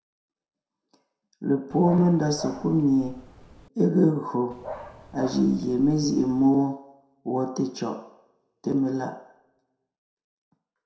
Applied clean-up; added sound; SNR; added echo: none; Dog; 15 dB; reverberation time 0.6 s.